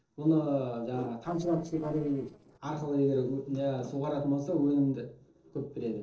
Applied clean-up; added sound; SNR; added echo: neural separator model SepFormer DNS4.